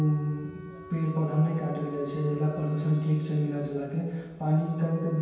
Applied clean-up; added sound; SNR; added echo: none; Wind instrument, woodwind instrument; 17 dB; reverberation time 1.2 s.